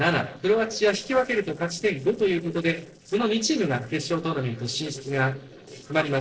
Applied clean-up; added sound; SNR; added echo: neural separator model SepFormer DNS4.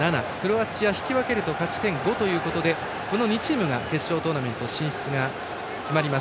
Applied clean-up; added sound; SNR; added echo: none; none; none; none.